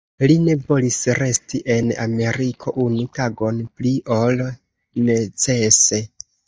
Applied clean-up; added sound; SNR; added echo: neural mask model DeepFilterNet 3.